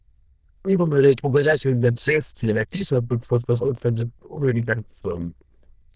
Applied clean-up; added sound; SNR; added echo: neural diffusion model UNIVERSE++.